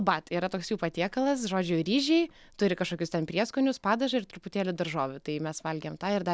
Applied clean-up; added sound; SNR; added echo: none; none; none; none.